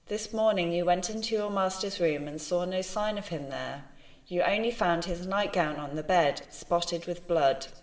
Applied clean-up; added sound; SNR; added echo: none; none; none; reverberation time 2.7 s.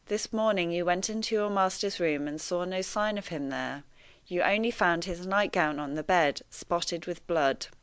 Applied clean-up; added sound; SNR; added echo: none; none; none; none.